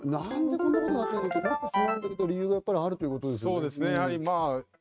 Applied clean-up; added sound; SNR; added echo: neural mask model RNNoise.